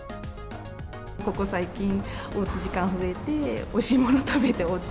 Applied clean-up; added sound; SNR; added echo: none; Drip / Sink (filling or washing); 18 dB; none.